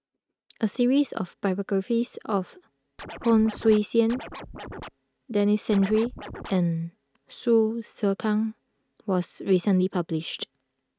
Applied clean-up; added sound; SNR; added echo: neural mask model RNNoise.